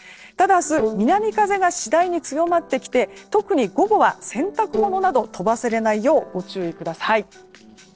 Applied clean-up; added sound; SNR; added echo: neural separator model SepFormer DNS4.